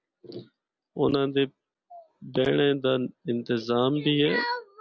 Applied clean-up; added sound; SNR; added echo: none; none; none; none.